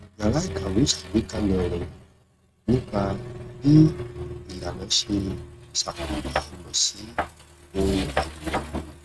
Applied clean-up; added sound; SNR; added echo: neural mask model RNNoise.